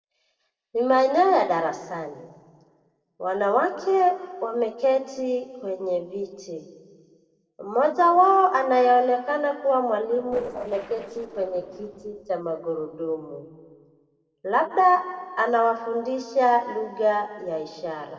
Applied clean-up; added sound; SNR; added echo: neural separator model SepFormer DNS4.